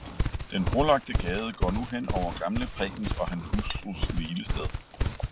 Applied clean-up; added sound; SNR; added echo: none; Livestock, farm animals, working animals; 0 dB; none.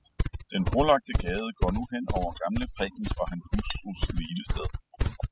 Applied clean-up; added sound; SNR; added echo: classical method spectral subtraction.